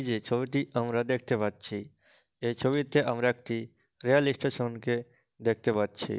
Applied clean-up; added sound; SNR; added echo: none; none; none; none.